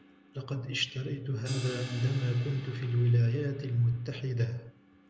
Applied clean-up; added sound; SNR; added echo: none; Crash cymbal; 18 dB; none.